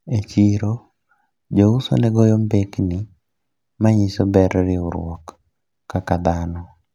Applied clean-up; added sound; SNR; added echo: none; none; none; none.